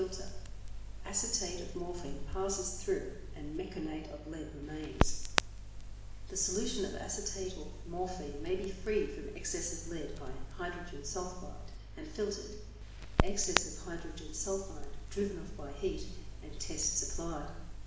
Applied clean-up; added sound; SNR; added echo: none; Crackle; 0 dB; reverberation time 0.9 s.